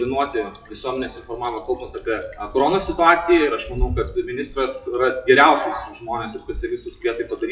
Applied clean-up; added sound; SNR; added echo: classical method WPE with log-MMSE.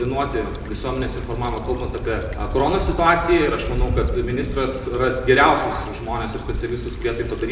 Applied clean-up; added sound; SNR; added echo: none; Stream / Trickle, dribble / Traffic noise, roadway noise; 6 dB; reverberation time 1.2 s.